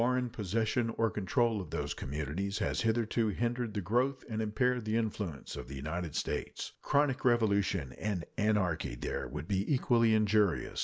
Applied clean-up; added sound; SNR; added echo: none; none; none; none.